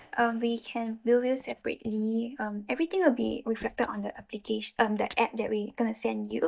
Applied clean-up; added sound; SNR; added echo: neural mask model DeepFilterNet 3.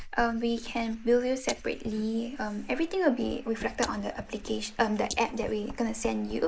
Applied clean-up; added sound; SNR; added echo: neural mask model Resemble Enhance denoiser.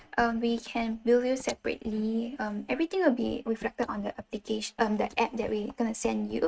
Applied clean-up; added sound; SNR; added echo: neural mask model RNNoise.